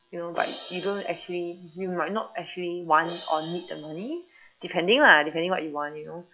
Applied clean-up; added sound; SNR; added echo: classical method log-MMSE.